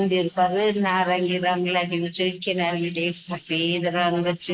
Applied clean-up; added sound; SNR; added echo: neural mask model Resemble Enhance denoiser.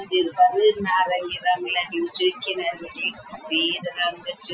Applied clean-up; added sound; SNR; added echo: classical method Wiener filter.